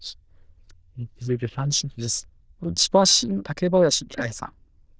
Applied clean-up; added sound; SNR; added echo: neural diffusion model UNIVERSE++.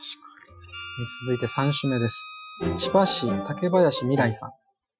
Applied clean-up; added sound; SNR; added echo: classical method Wiener filter.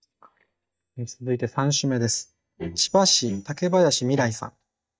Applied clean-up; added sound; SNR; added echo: neural mask model DeepFilterNet 3.